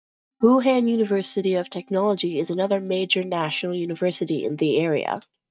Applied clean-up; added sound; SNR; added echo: neural mask model DeepFilterNet 3.